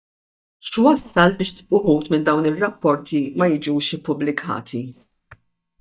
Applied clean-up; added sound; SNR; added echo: neural mask model DeepFilterNet 3.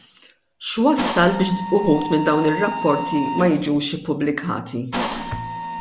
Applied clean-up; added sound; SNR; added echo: none; Mechanisms; 8 dB; none.